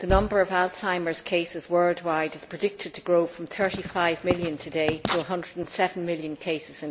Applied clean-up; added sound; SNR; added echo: none; Writing + Bass drum; 6 dB; none.